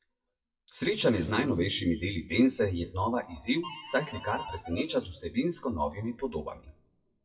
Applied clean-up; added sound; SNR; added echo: classical method WPE with log-MMSE.